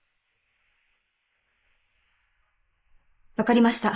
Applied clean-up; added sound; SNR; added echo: neural mask model Resemble Enhance denoiser.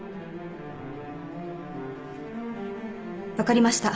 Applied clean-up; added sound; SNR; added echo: none; none; none; none.